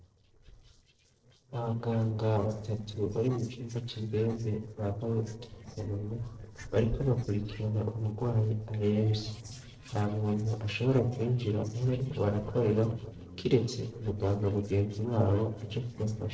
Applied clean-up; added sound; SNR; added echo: neural separator model SepFormer DNS4.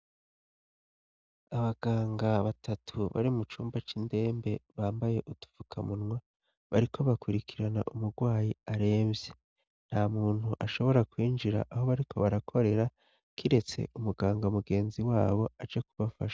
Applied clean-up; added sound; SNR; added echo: none; none; none; none.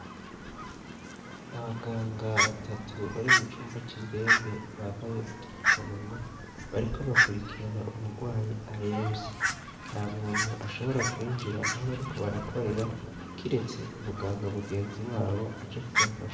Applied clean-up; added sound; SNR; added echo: none; Fowl; -1 dB; reverberation time 0.9 s.